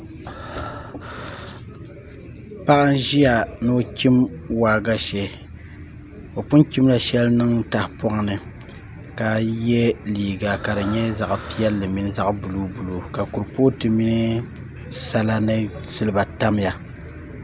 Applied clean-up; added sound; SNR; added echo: none; Breathing; 15 dB; none.